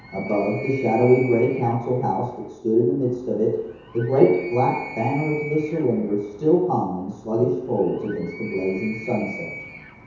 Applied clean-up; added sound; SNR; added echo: none; Animal; 17 dB; reverberation time 1.0 s.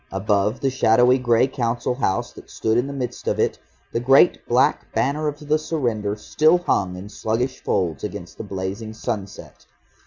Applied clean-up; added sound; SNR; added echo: none; none; none; none.